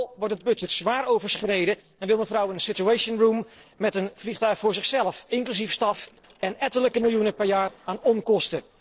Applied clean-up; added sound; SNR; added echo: neural separator model SepFormer DNS4.